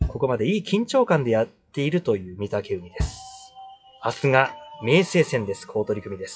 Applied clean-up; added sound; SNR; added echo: classical method WPE with log-MMSE.